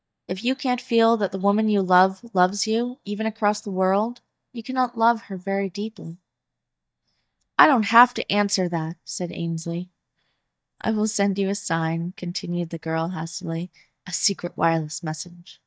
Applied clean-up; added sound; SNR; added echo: neural mask model DeepFilterNet 3.